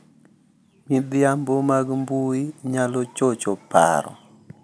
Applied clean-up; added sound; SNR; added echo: none; none; none; none.